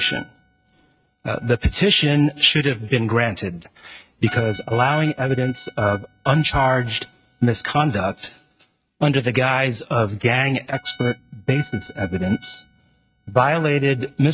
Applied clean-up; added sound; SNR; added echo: neural mask model RNNoise.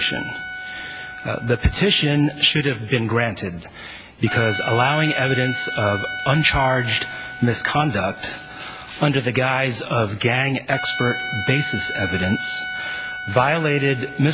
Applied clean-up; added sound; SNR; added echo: none; Trumpet; 9 dB; none.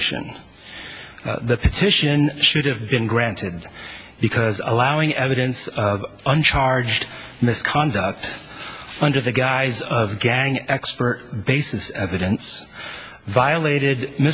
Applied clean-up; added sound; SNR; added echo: none; none; none; none.